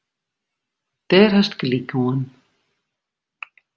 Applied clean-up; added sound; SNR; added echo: none; none; none; none.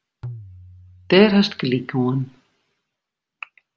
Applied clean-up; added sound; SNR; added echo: none; Tabla; 19 dB; none.